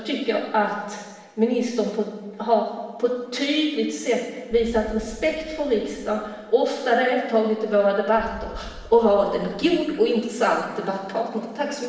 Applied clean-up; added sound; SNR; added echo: none; Boom; 18 dB; reverberation time 1.0 s.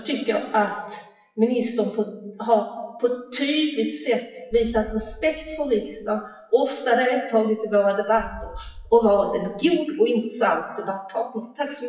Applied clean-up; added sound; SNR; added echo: classical method WPE with log-MMSE.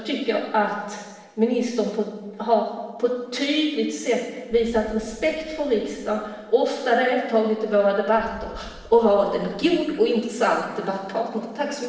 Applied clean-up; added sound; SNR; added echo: neural separator model SepFormer DNS4.